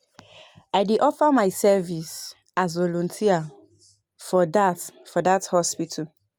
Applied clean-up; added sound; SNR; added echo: none; none; none; none.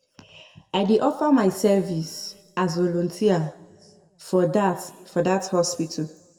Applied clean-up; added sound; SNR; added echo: none; none; none; reverberation time 1.0 s.